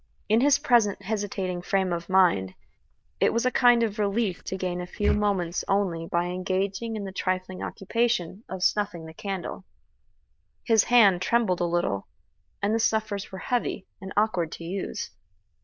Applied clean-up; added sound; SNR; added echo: neural diffusion model UNIVERSE++.